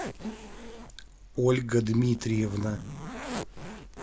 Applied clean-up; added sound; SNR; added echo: none; Zipper (clothing); 10 dB; none.